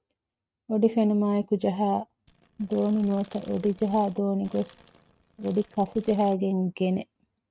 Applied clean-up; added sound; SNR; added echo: neural mask model RNNoise.